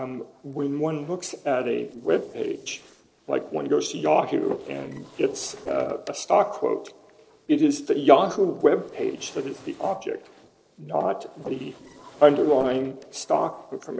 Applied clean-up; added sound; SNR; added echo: neural separator model SepFormer DNS4.